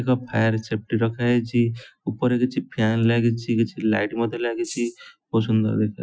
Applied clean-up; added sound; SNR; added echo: classical method Wiener filter.